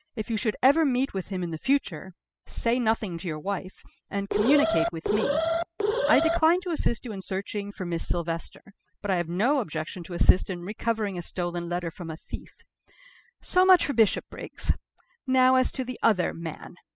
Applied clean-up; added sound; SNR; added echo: classical method spectral subtraction.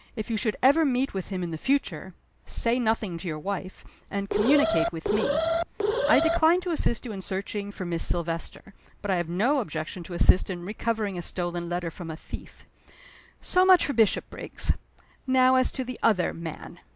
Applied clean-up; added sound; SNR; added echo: none; Alarm; -1 dB; none.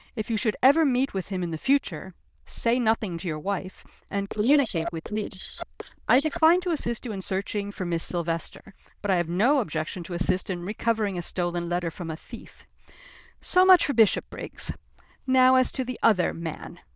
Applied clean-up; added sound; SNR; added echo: neural diffusion model UNIVERSE++.